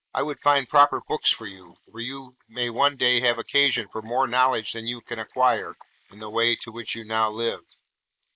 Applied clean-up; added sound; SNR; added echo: neural mask model Resemble Enhance denoiser.